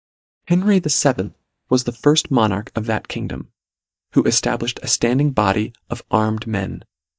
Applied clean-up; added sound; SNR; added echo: neural mask model DeepFilterNet 3.